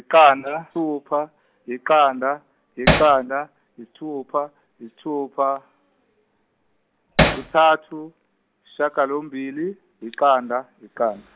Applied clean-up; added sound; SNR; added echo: none; Hammer; -3 dB; none.